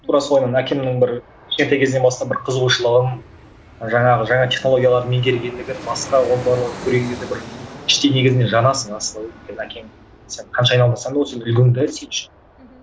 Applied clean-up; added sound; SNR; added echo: none; Fixed-wing aircraft, airplane; 19 dB; none.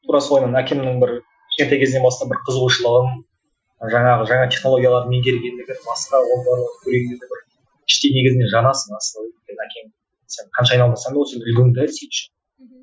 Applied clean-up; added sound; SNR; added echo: classical method Wiener filter.